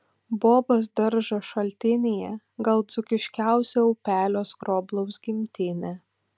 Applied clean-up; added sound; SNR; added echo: none; none; none; none.